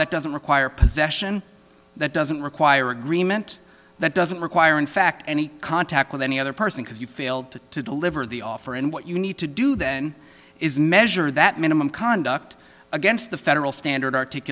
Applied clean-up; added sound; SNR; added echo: none; none; none; none.